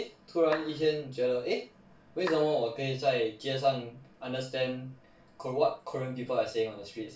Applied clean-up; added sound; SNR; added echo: none; Clapping; 13 dB; reverberation time 0.3 s.